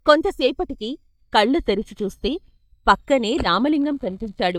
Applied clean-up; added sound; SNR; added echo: neural mask model DeepFilterNet 3.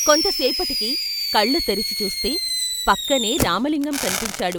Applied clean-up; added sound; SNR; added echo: none; Fireworks; 2 dB; none.